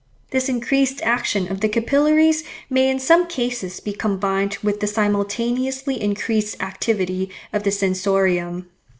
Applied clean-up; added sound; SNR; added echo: none; none; none; none.